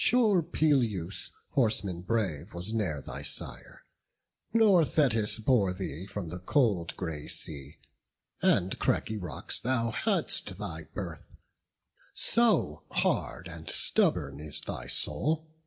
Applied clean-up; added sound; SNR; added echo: none; none; none; none.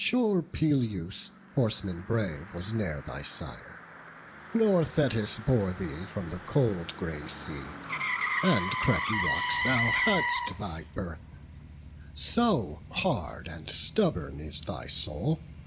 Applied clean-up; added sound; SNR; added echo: none; Motor vehicle (road); 6 dB; none.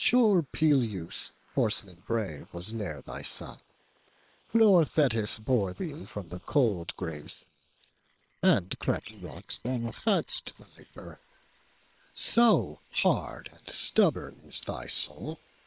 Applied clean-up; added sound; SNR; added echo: neural separator model SepFormer WHAM!.